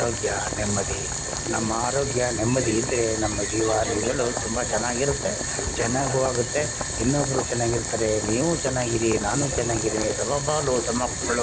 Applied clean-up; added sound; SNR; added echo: none; Boiling; 3 dB; none.